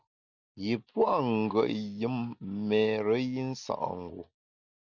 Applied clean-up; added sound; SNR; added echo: none; none; none; none.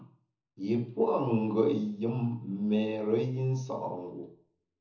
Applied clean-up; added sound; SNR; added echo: none; none; none; reverberation time 0.6 s.